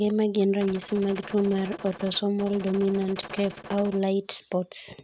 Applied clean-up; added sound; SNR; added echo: neural mask model RNNoise.